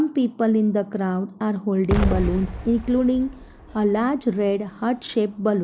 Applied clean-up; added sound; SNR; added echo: none; Explosion; 7 dB; none.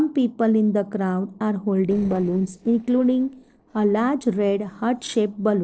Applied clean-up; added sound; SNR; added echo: neural separator model SepFormer DNS4.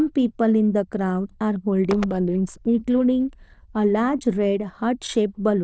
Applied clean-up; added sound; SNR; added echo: neural diffusion model UNIVERSE++.